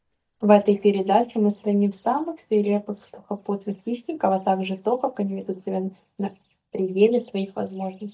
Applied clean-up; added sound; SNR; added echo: neural mask model DeepFilterNet 3.